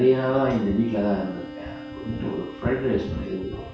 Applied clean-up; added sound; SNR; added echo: none; Wind instrument, woodwind instrument + Bowed string instrument; 14 dB; none.